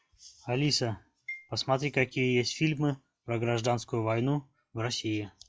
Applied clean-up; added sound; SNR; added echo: classical method log-MMSE.